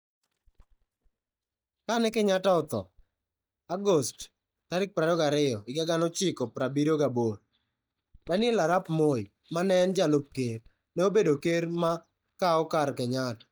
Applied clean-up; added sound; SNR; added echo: neural mask model DeepFilterNet 3.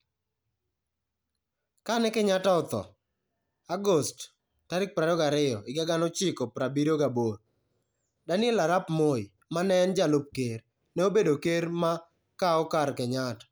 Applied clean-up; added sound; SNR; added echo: none; none; none; none.